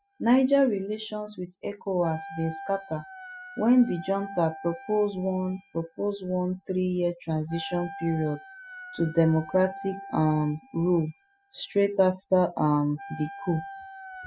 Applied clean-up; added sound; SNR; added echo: classical method spectral subtraction.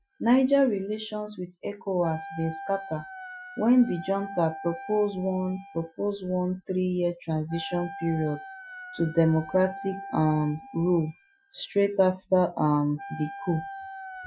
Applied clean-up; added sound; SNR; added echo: classical method Wiener filter.